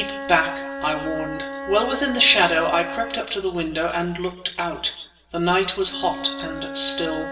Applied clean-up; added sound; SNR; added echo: none; Wind instrument, woodwind instrument; 11 dB; reverberation time 1.0 s.